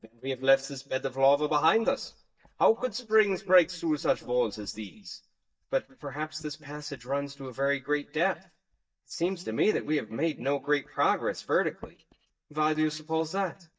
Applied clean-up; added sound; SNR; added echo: neural mask model DeepFilterNet 3.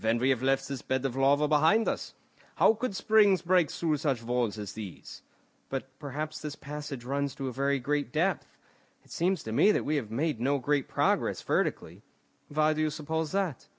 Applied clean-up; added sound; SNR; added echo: none; none; none; none.